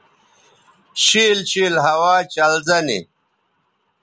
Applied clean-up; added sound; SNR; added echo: none; none; none; none.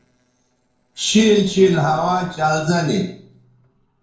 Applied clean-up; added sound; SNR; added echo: neural separator model SepFormer DNS4.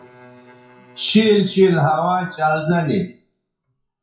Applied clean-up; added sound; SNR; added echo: classical method WPE with log-MMSE.